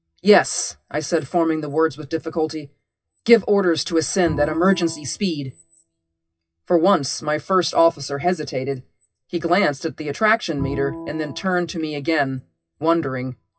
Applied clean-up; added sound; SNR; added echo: classical method WPE with log-MMSE.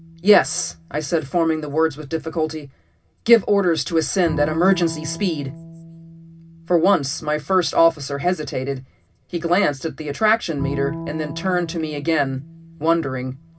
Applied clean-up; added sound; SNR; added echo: none; Bowed string instrument; 14 dB; reverberation time 0.4 s.